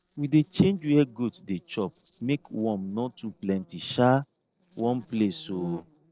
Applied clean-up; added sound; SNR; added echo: neural separator model SepFormer DNS4.